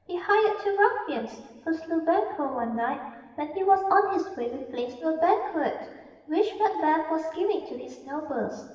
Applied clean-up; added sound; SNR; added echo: none; none; none; reverberation time 1.4 s.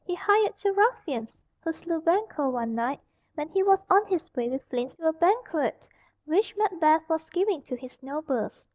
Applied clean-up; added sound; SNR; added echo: none; none; none; none.